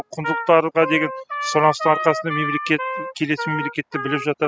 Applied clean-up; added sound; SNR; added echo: classical method spectral subtraction.